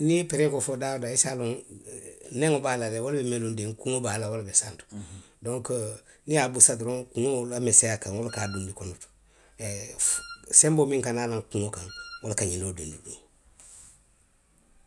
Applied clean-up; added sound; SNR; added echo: none; Wind instrument, woodwind instrument; 17 dB; none.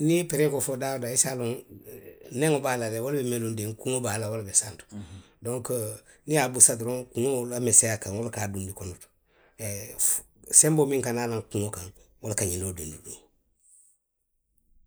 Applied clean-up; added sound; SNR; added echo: neural mask model Resemble Enhance denoiser.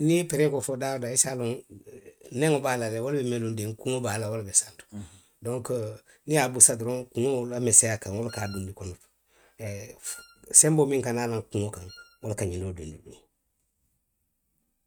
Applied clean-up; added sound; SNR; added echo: neural mask model RNNoise.